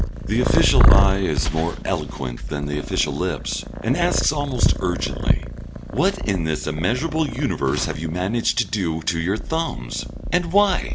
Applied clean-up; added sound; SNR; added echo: none; Purr; 0 dB; none.